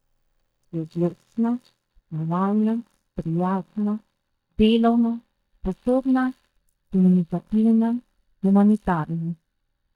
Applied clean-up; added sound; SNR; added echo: neural mask model DeepFilterNet 3.